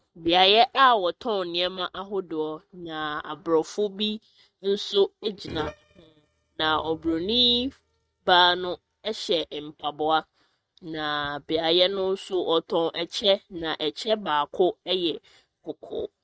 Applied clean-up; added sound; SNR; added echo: neural mask model RNNoise.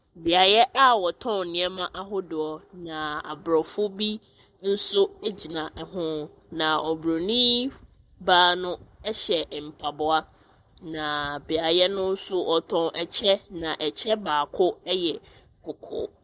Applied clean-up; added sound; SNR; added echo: none; none; none; none.